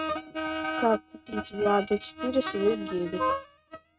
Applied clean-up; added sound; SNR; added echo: neural mask model RNNoise.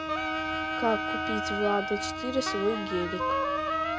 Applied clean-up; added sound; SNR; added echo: none; Bowed string instrument + Wind instrument, woodwind instrument; -1 dB; none.